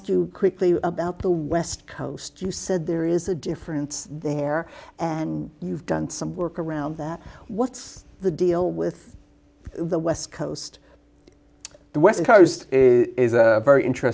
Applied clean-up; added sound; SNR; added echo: none; none; none; none.